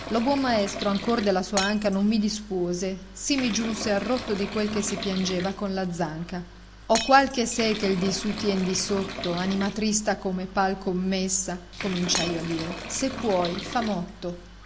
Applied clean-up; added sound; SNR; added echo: none; Bathtub (filling or washing) / Liquid + Shatter; 11 dB; none.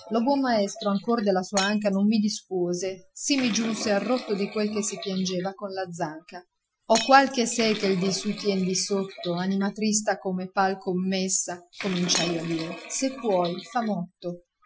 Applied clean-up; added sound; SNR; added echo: classical method Wiener filter.